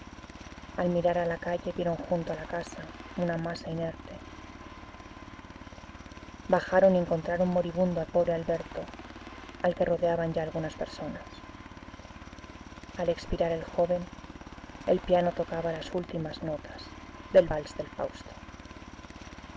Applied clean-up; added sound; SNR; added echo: none; Aircraft; 14 dB; none.